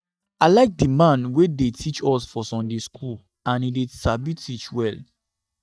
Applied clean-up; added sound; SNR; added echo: neural mask model DeepFilterNet 3.